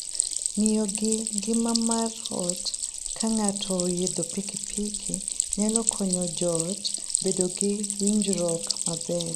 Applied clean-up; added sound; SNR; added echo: none; Stream; 2 dB; none.